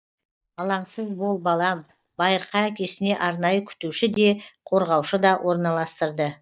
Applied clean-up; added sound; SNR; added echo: neural mask model DeepFilterNet 3.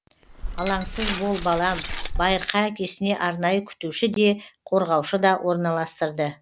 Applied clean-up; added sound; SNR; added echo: none; Glass; 6 dB; none.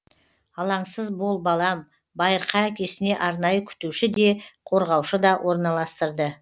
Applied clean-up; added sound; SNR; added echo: none; none; none; none.